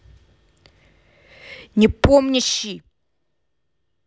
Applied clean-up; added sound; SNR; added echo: none; none; none; none.